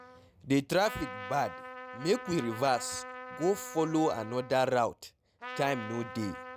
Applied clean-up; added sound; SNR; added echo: none; Trumpet; 12 dB; none.